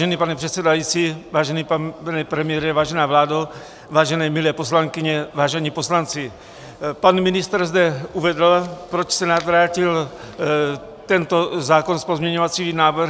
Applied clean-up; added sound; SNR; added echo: none; none; none; none.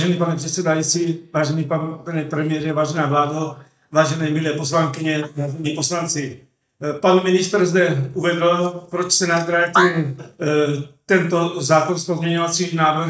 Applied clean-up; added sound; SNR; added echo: neural mask model DeepFilterNet 3.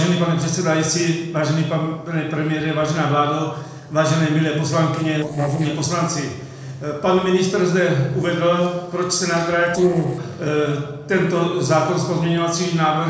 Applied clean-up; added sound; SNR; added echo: neural separator model SepFormer DNS4.